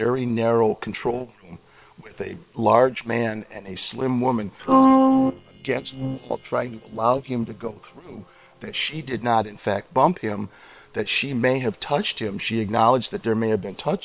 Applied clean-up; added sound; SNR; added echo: neural separator model SepFormer WHAM!.